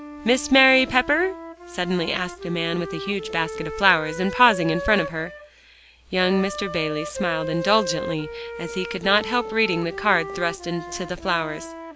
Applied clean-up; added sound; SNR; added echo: none; Wind instrument, woodwind instrument; 10 dB; none.